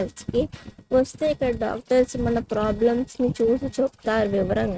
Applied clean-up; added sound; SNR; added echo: neural mask model RNNoise.